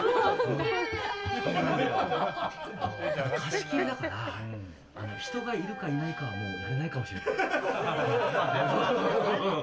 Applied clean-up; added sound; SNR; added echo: none; Trumpet; 14 dB; none.